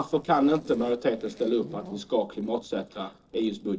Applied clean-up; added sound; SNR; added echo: neural separator model SepFormer DNS4.